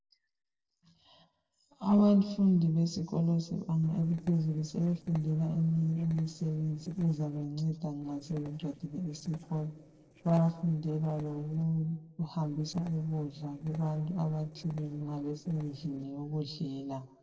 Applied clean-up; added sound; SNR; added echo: neural separator model SepFormer DNS4.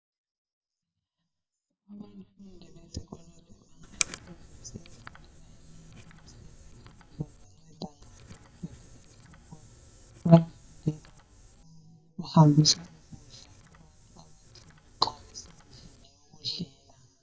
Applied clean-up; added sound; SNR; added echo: neural mask model DeepFilterNet 3.